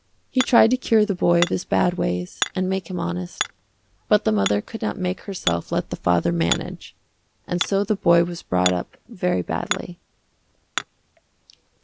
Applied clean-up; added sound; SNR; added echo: none; Hammer; 11 dB; none.